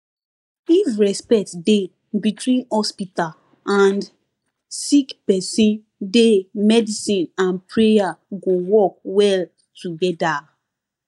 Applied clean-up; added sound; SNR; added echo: neural mask model DeepFilterNet 3.